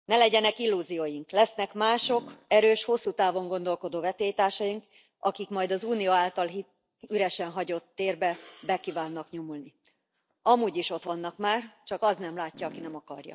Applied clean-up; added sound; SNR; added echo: neural mask model DeepFilterNet 3.